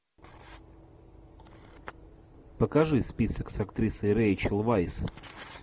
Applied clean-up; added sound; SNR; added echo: none; none; none; none.